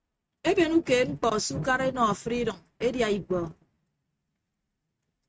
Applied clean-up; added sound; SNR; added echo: neural mask model RNNoise.